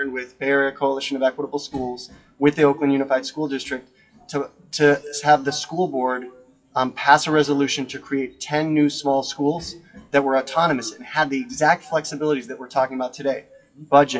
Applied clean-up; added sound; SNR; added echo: classical method WPE with log-MMSE.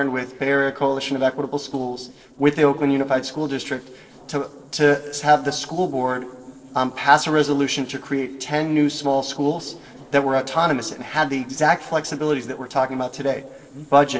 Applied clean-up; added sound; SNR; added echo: neural separator model SepFormer DNS4.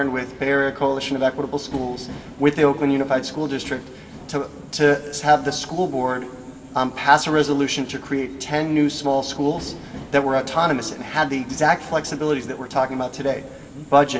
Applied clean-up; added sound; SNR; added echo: none; Subway, metro, underground; 18 dB; reverberation time 1.5 s.